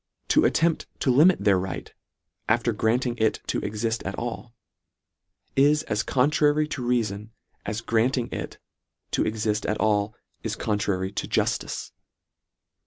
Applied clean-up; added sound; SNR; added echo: none; none; none; none.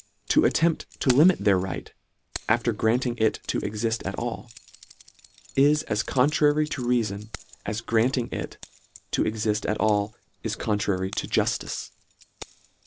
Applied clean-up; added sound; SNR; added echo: none; Keys jangling; 20 dB; none.